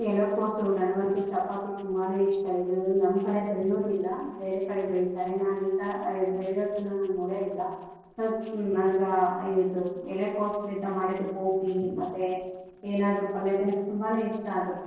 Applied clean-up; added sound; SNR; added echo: neural separator model SepFormer DNS4.